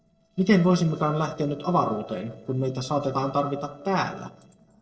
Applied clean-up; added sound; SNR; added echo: neural separator model SepFormer DNS4.